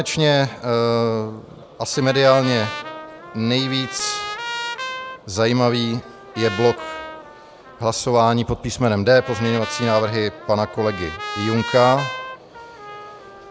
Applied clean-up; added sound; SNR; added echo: none; Trumpet; 12 dB; none.